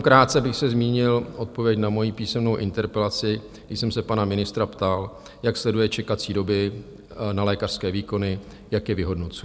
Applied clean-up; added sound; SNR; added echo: none; none; none; none.